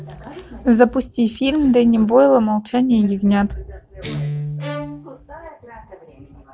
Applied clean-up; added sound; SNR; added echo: none; Bowed string instrument + Guitar; 15 dB; none.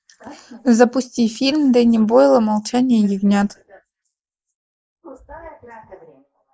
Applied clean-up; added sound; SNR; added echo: neural mask model Resemble Enhance denoiser.